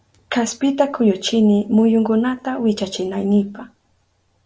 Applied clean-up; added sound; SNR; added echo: none; none; none; none.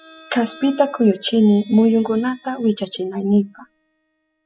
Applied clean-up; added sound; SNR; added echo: classical method spectral subtraction.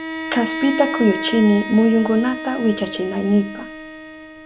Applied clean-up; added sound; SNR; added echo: none; Bowed string instrument; 9 dB; none.